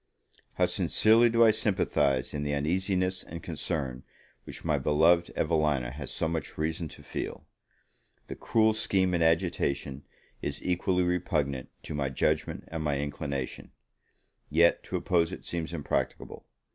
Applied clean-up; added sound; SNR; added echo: none; none; none; none.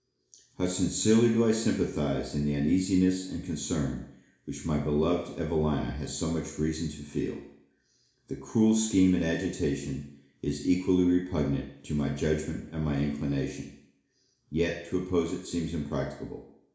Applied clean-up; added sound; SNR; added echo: none; none; none; reverberation time 0.7 s.